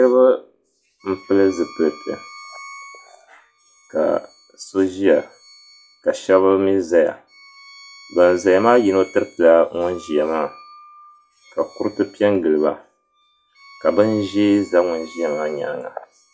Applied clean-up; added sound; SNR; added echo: classical method log-MMSE.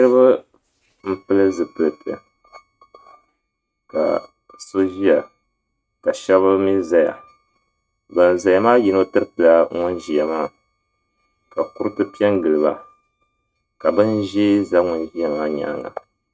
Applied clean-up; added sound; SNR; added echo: neural mask model RNNoise.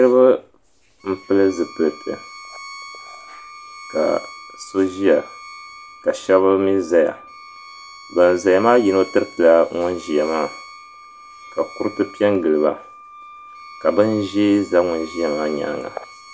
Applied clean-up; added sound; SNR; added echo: none; Bowed string instrument + Wind instrument, woodwind instrument; 19 dB; none.